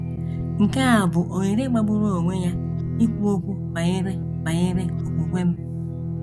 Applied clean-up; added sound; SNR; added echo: none; Guitar; 3 dB; none.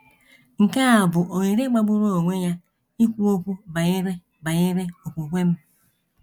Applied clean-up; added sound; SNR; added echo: none; none; none; none.